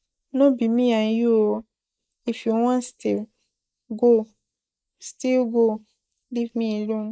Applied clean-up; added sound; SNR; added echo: neural mask model Resemble Enhance denoiser.